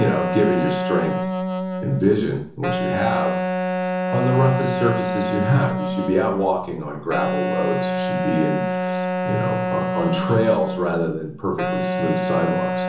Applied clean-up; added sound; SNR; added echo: none; Wind instrument, woodwind instrument; 1 dB; reverberation time 0.6 s.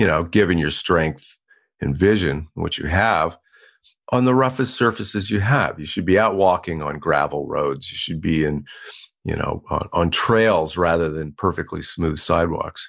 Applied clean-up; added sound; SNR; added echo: none; none; none; none.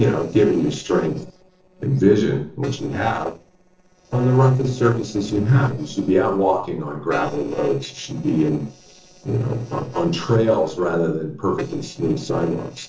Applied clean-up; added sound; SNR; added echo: neural separator model SepFormer DNS4.